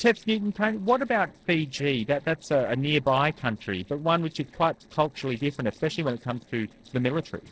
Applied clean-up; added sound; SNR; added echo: neural separator model SepFormer DNS4.